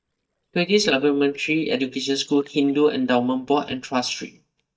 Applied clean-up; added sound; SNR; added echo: neural mask model DeepFilterNet 3.